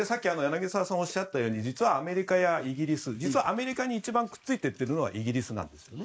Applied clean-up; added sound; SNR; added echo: neural mask model Resemble Enhance denoiser.